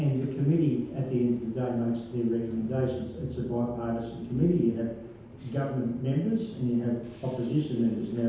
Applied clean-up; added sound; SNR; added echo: none; Bus / Engine; 18 dB; reverberation time 0.9 s.